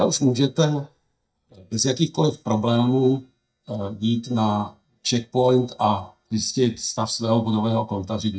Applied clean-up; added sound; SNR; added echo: neural mask model DeepFilterNet 3.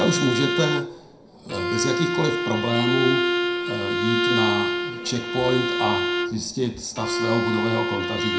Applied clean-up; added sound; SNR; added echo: none; Bowed string instrument; -1 dB; reverberation time 0.4 s.